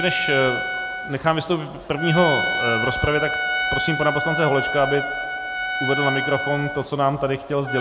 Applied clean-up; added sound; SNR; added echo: none; Trumpet; 3 dB; none.